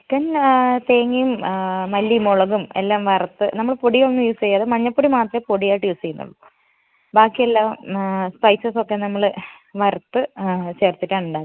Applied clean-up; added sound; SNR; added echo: none; none; none; none.